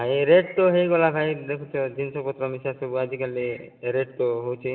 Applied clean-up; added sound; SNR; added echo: none; none; none; reverberation time 1.7 s.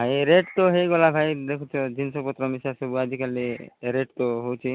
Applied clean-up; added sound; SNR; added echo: none; none; none; none.